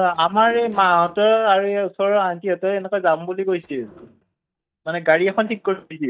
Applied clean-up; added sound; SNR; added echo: neural mask model DeepFilterNet 3.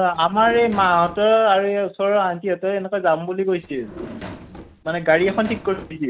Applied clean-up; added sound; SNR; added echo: none; Drawer open or close; 16 dB; none.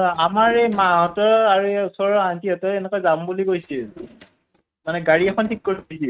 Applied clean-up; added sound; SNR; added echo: neural mask model RNNoise.